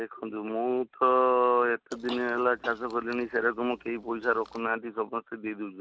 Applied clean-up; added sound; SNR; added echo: none; Chewing, mastication / Cough; 19 dB; none.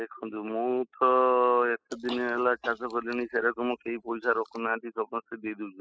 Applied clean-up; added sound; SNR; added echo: classical method spectral subtraction.